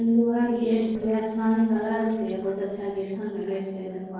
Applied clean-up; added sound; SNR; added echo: neural separator model SepFormer DNS4.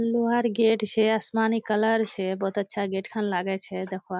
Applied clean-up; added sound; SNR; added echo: none; none; none; none.